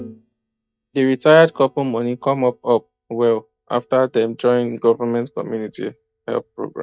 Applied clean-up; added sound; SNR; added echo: neural mask model DeepFilterNet 3.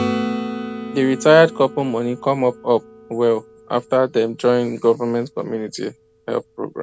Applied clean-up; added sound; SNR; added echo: none; Acoustic guitar / Strum; 11 dB; none.